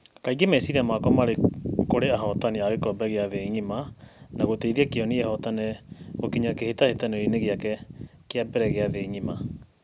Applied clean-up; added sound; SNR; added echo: none; none; none; none.